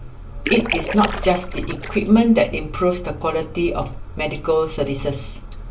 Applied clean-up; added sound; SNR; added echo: none; Splash, splatter; 8 dB; reverberation time 0.2 s.